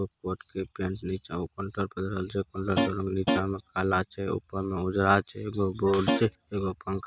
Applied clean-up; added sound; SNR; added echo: none; Guitar; 0 dB; none.